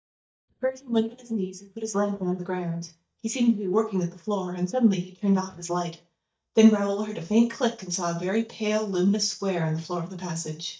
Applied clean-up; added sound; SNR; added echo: neural mask model DeepFilterNet 3.